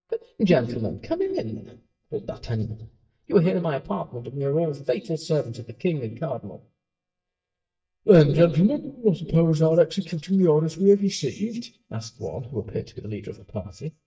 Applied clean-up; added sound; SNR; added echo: neural mask model DeepFilterNet 3.